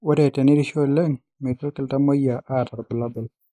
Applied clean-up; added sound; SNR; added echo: neural mask model Resemble Enhance denoiser.